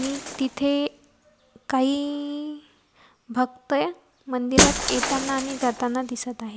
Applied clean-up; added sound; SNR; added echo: none; Shatter; 2 dB; none.